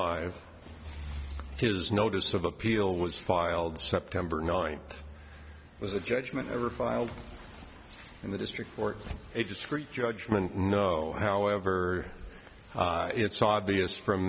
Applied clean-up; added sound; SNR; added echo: none; none; none; none.